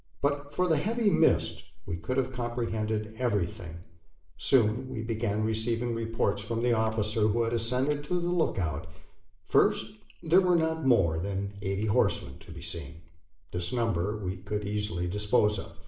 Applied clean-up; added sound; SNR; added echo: neural separator model SepFormer DNS4.